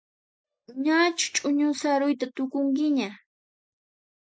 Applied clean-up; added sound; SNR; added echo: neural mask model DeepFilterNet 3.